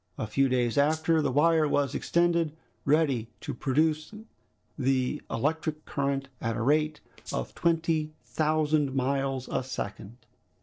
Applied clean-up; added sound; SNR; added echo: neural separator model SepFormer DNS4.